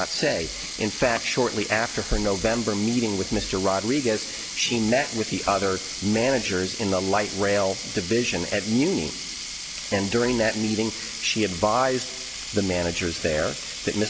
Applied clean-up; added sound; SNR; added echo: none; Sink (filling or washing); 9 dB; none.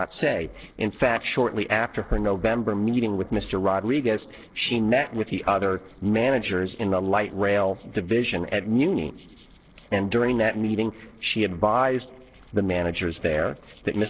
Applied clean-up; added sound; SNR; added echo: neural separator model SepFormer DNS4.